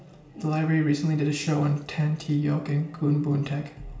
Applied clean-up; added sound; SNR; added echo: none; none; none; reverberation time 0.7 s.